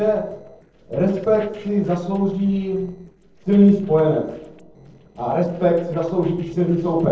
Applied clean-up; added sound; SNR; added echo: neural separator model SepFormer DNS4.